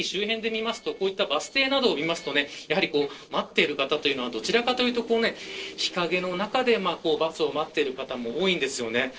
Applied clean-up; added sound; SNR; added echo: neural separator model SepFormer DNS4.